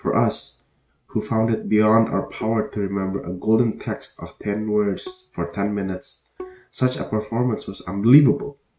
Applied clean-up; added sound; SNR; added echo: neural mask model RNNoise.